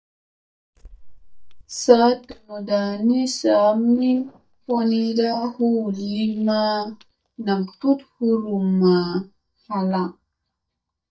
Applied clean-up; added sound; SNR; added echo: neural mask model DeepFilterNet 3.